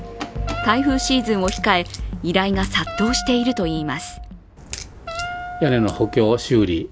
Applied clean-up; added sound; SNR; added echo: none; Wind instrument, woodwind instrument + Crack; 12 dB; none.